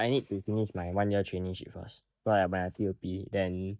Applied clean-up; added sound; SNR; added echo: neural mask model DeepFilterNet 3.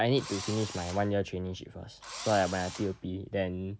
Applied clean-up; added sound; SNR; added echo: none; Engine / Drill; 11 dB; none.